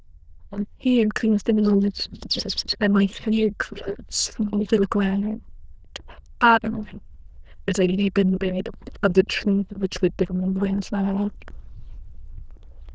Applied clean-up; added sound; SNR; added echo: neural diffusion model UNIVERSE++.